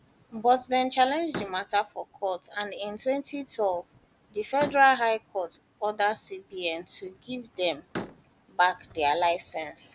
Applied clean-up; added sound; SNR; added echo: none; Slam; 17 dB; none.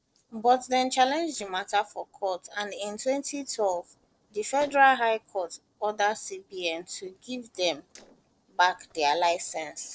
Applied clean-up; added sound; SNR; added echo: neural separator model SepFormer DNS4.